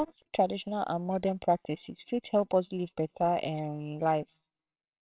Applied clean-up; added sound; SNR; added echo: neural separator model SepFormer WHAMR!.